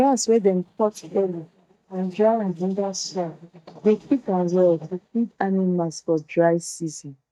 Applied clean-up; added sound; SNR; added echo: neural mask model DeepFilterNet 3.